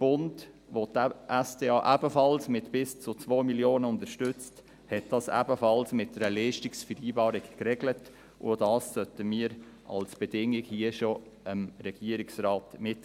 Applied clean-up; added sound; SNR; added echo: none; none; none; none.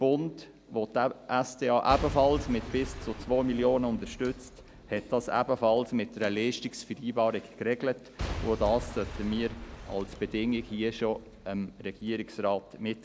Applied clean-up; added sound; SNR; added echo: none; Shatter / Crushing / Boom; 13 dB; none.